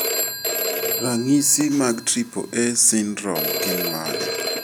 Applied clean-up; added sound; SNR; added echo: none; Telephone; 4 dB; none.